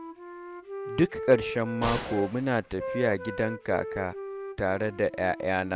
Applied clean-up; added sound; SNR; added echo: none; Wind instrument, woodwind instrument + Gunshot, gunfire; 8 dB; none.